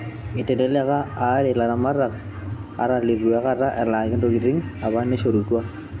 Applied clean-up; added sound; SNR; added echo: none; none; none; none.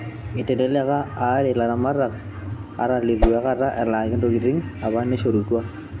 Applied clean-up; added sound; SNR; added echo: none; Whoosh, swoosh, swish; 0 dB; none.